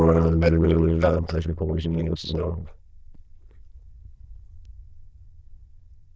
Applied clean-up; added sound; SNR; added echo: neural diffusion model UNIVERSE++.